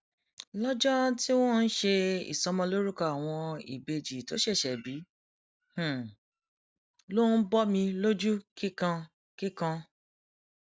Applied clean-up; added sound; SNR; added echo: none; none; none; none.